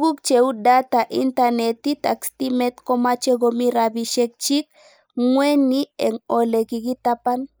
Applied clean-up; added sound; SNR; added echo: neural mask model Resemble Enhance denoiser.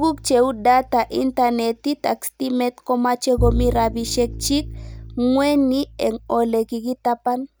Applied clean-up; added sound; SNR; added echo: none; Bowed string instrument; 11 dB; none.